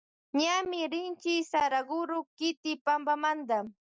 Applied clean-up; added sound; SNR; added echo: none; none; none; none.